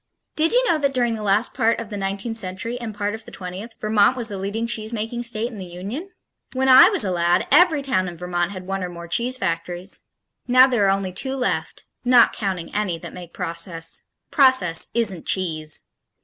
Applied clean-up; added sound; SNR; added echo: none; none; none; none.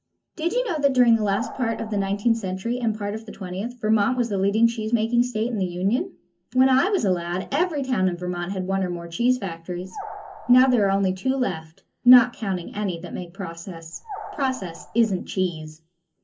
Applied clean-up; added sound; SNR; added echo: none; Animal; 15 dB; reverberation time 0.3 s.